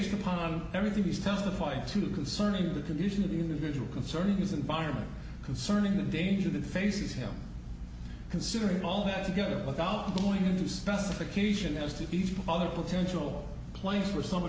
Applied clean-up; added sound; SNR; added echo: none; none; none; none.